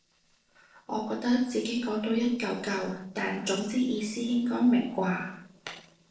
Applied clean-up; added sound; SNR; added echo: neural separator model SepFormer DNS4.